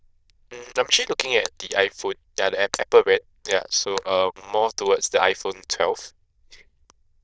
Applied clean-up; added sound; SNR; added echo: neural diffusion model UNIVERSE++.